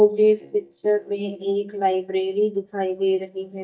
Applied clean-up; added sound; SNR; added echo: neural mask model DeepFilterNet 3.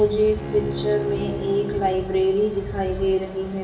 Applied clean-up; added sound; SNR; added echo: none; Bowed string instrument; 10 dB; reverberation time 0.7 s.